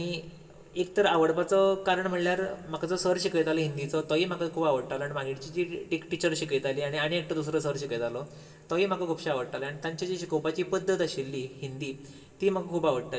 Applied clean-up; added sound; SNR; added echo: none; none; none; reverberation time 2.9 s.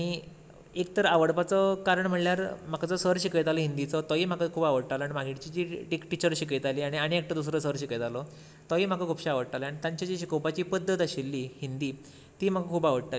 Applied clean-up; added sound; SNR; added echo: none; none; none; none.